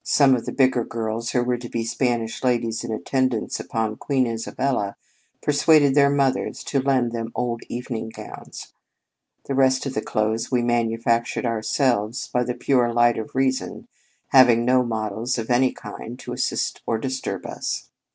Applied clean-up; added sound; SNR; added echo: none; none; none; none.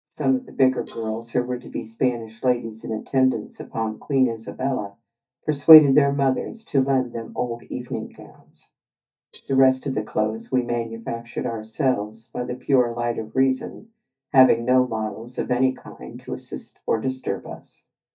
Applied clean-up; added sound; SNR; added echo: neural mask model DeepFilterNet 3.